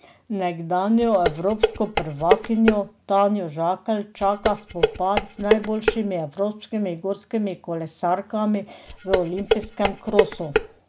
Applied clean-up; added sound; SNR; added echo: none; Dishes, pots, and pans; 1 dB; none.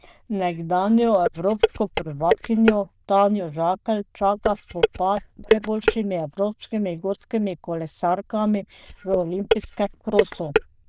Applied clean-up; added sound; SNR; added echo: neural diffusion model UNIVERSE++.